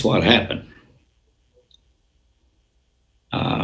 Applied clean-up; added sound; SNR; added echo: none; none; none; none.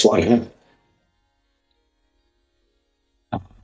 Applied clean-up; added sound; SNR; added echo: neural mask model DeepFilterNet 3.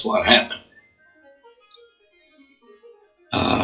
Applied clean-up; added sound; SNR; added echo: classical method WPE with log-MMSE.